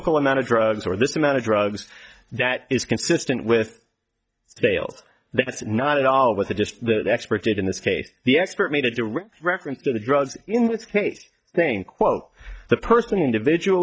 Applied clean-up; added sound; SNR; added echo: neural mask model DeepFilterNet 3.